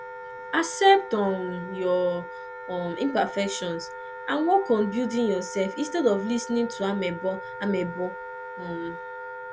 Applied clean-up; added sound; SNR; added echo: none; Wind instrument, woodwind instrument; 12 dB; none.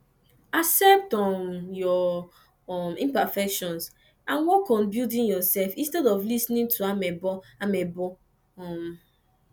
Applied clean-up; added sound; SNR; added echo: none; none; none; none.